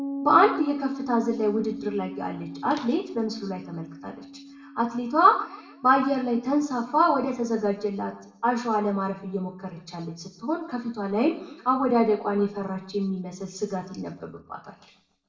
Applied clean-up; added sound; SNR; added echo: none; Piano; 14 dB; reverberation time 0.6 s.